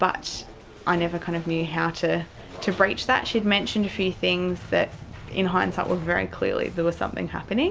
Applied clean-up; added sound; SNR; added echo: none; none; none; none.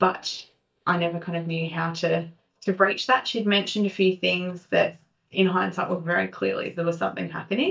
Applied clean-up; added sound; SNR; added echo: neural mask model DeepFilterNet 3.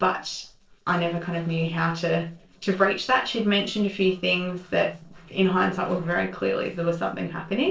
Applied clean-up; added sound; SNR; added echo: neural separator model SepFormer DNS4.